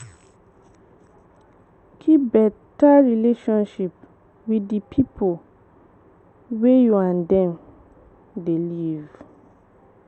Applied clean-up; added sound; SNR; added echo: none; none; none; none.